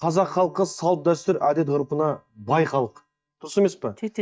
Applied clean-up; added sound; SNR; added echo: neural mask model DeepFilterNet 3.